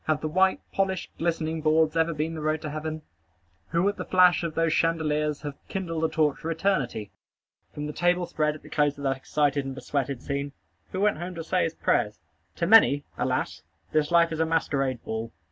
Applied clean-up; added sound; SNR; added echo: none; none; none; none.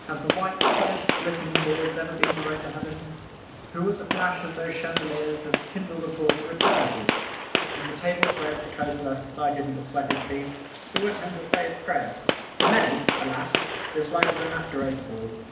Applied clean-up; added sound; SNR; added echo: none; Gunshot, gunfire; -1 dB; reverberation time 0.8 s.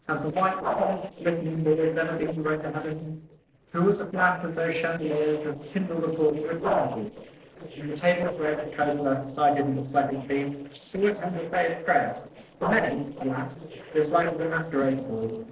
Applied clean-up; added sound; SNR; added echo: neural separator model SepFormer DNS4.